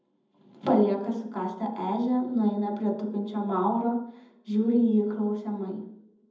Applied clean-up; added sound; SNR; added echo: none; none; none; reverberation time 0.8 s.